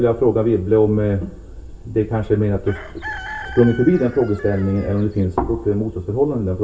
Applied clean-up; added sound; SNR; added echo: none; Chicken, rooster; 15 dB; reverberation time 0.2 s.